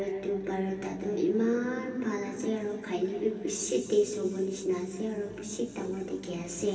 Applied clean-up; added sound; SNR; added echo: none; none; none; reverberation time 2.5 s.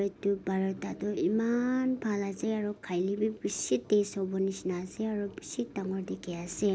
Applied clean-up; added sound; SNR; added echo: none; none; none; none.